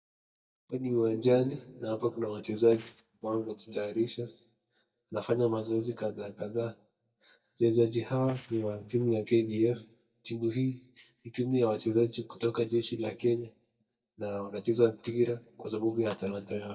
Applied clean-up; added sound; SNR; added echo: neural mask model DeepFilterNet 3.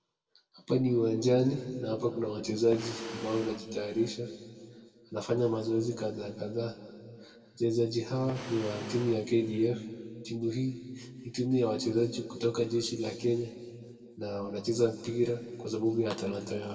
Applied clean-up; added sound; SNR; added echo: none; Fire; 14 dB; reverberation time 2.0 s.